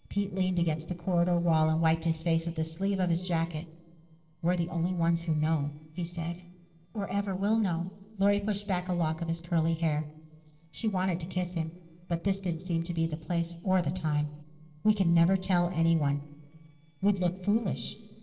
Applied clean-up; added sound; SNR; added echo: neural separator model SepFormer DNS4.